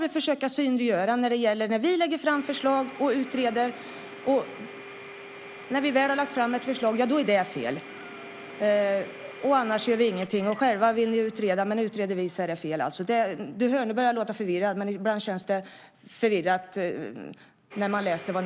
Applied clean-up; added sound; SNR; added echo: none; Insect + Domestic sounds, home sounds; 18 dB; none.